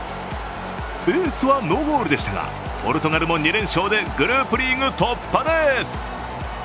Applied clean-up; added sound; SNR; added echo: none; none; none; none.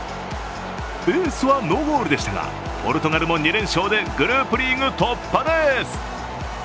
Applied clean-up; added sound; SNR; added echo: none; Wind instrument, woodwind instrument; 19 dB; none.